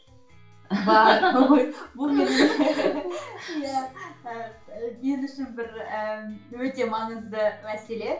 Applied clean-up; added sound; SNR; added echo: none; none; none; reverberation time 0.4 s.